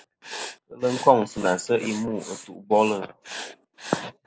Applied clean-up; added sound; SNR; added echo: neural mask model Resemble Enhance denoiser.